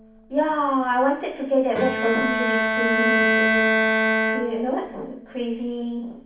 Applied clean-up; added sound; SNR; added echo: none; Bowed string instrument; -1 dB; reverberation time 0.6 s.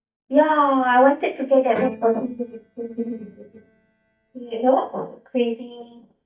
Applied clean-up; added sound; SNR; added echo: neural mask model DeepFilterNet 3.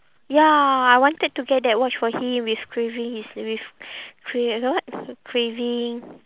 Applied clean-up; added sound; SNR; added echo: none; none; none; none.